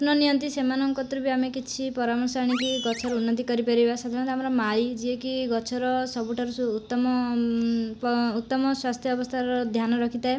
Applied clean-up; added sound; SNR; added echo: none; Animal; 13 dB; none.